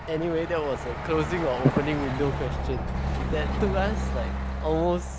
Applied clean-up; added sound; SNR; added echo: none; Truck; 2 dB; none.